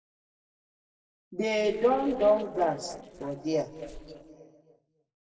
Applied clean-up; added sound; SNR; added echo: neural separator model SepFormer DNS4.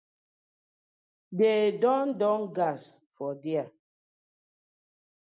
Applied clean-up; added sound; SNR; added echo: none; none; none; none.